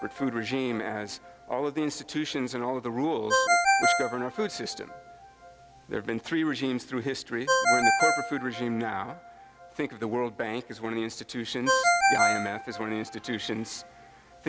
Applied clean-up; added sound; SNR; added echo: none; Ringtone; -2 dB; none.